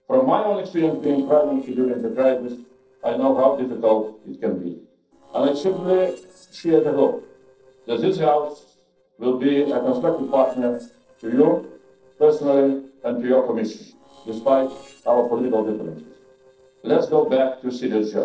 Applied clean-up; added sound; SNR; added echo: neural separator model SepFormer DNS4.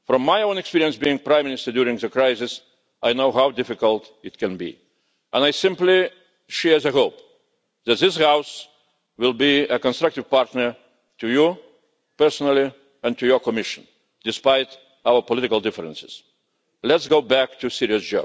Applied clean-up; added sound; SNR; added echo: none; none; none; none.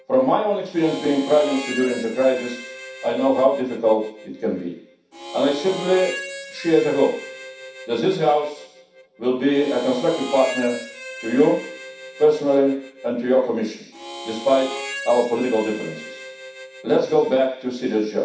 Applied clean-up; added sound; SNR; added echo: none; Harmonica; 14 dB; reverberation time 0.7 s.